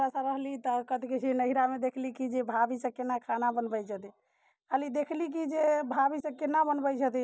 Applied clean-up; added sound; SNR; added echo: none; none; none; none.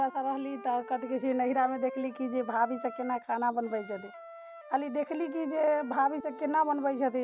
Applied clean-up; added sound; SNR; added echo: none; Wind instrument, woodwind instrument; 16 dB; none.